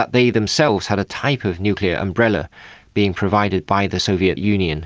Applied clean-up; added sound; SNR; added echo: none; none; none; none.